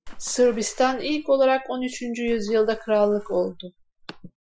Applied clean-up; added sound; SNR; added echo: classical method Wiener filter.